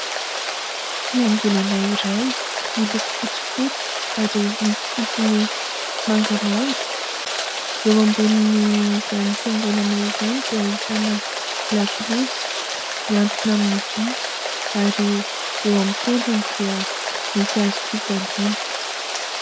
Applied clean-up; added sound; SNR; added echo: none; Rain; 4 dB; none.